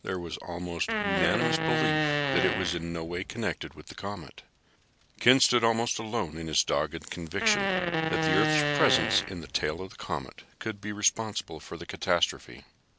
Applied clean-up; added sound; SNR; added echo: none; Fart; -2 dB; none.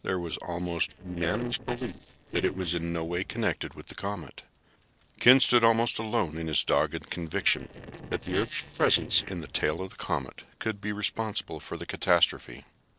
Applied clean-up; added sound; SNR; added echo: neural separator model SepFormer DNS4.